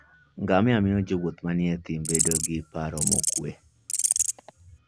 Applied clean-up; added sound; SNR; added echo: none; Insect; -1 dB; none.